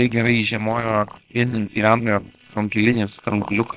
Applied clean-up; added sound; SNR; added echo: neural separator model SepFormer WHAM!.